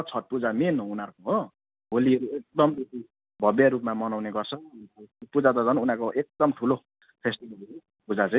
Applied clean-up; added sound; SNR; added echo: none; none; none; none.